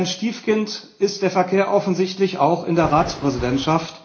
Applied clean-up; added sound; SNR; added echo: none; Thunder; 12 dB; reverberation time 0.4 s.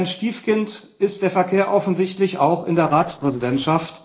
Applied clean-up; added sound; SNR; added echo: neural separator model SepFormer DNS4.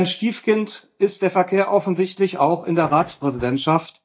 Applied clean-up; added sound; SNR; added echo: neural mask model DeepFilterNet 3.